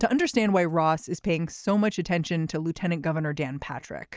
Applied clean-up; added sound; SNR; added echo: none; none; none; none.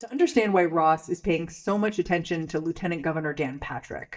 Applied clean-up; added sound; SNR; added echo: neural mask model DeepFilterNet 3.